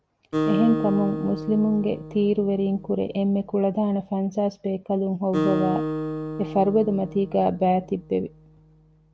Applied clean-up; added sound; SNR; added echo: none; Acoustic guitar; 7 dB; none.